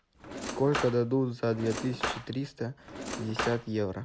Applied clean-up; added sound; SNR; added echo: none; Cutlery, silverware / Drawer open or close; 7 dB; none.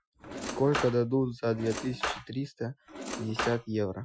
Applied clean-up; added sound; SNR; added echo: classical method Wiener filter.